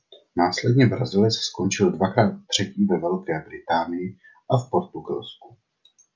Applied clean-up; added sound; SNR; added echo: none; none; none; none.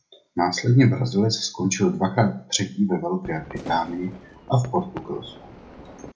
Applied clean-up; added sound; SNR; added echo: none; Fireworks; 16 dB; reverberation time 0.3 s.